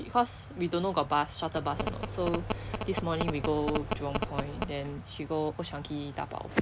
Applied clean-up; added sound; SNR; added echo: none; Telephone; 3 dB; none.